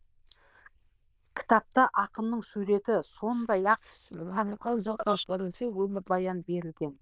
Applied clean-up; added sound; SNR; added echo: neural diffusion model UNIVERSE++.